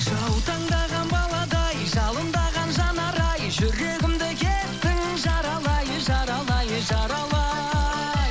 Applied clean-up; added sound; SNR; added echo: none; Water tap, faucet; 16 dB; none.